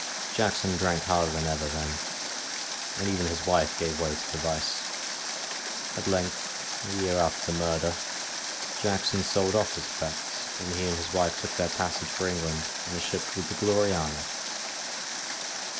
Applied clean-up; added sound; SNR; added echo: none; Water; 3 dB; none.